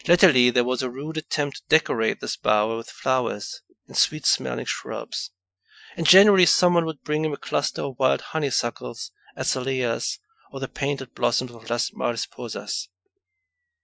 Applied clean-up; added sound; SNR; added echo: classical method Wiener filter.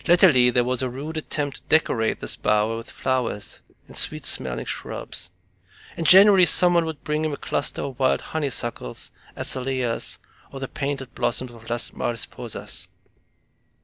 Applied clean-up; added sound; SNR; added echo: neural separator model SepFormer DNS4.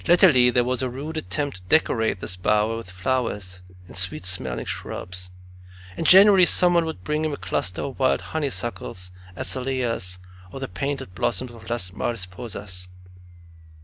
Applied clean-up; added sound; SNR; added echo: none; Domestic sounds, home sounds; 17 dB; none.